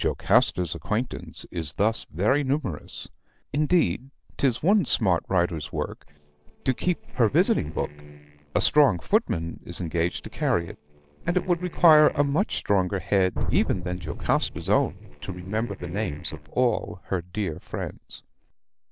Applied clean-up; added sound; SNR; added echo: neural separator model SepFormer DNS4.